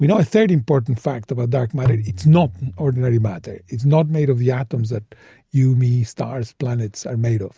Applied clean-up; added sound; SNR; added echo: neural mask model RNNoise.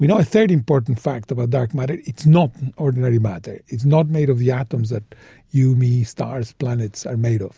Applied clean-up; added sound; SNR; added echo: none; none; none; none.